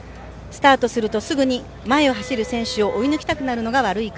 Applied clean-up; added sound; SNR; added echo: none; Wind instrument, woodwind instrument; 16 dB; none.